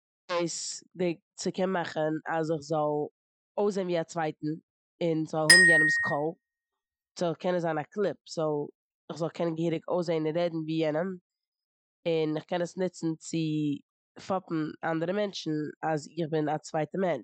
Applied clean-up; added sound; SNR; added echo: classical method Wiener filter.